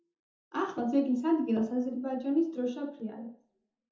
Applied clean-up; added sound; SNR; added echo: none; none; none; reverberation time 0.6 s.